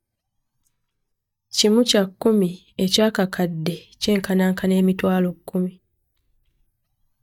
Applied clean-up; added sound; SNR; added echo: neural mask model DeepFilterNet 3.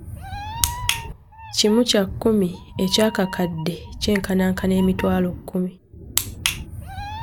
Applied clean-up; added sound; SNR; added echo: none; Meow; 11 dB; none.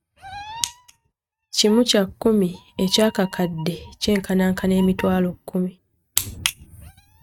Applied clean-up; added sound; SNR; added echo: neural mask model RNNoise.